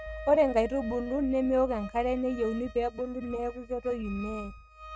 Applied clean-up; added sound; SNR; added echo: neural mask model RNNoise.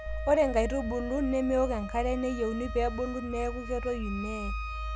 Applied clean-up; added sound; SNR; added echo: none; Wind instrument, woodwind instrument; 13 dB; none.